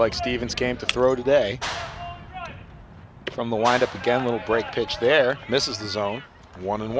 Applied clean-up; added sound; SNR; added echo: none; Shatter + Clapping; 13 dB; none.